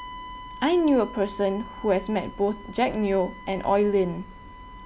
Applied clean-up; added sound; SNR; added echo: none; Bowed string instrument; 17 dB; none.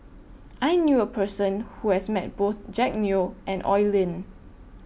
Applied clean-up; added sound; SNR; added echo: none; none; none; none.